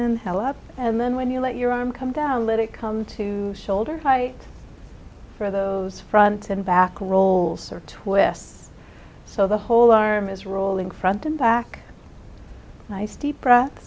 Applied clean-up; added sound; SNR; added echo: none; none; none; none.